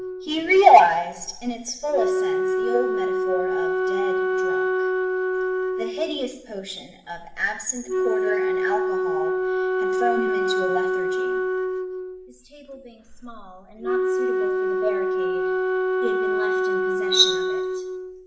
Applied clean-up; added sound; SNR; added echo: none; Wind instrument, woodwind instrument; -2 dB; reverberation time 0.9 s.